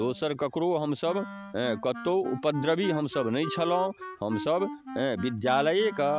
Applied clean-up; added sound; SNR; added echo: none; Wind instrument, woodwind instrument; 12 dB; none.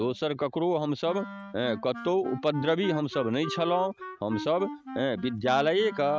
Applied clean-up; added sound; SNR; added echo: neural mask model RNNoise.